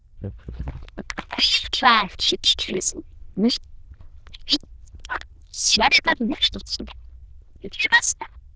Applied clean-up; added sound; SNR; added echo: neural diffusion model UNIVERSE++.